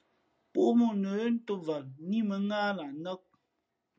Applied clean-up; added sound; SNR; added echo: none; none; none; none.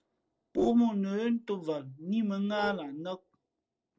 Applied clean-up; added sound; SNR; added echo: neural separator model SepFormer DNS4.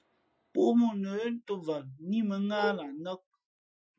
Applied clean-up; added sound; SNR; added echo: classical method Wiener filter.